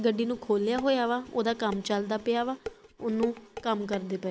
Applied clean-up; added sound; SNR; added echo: none; Dishes, pots, and pans; 14 dB; none.